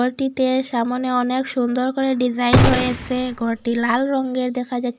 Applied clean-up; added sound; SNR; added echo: none; Gunshot, gunfire; 0 dB; none.